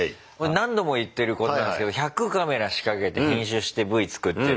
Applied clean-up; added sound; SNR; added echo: none; none; none; none.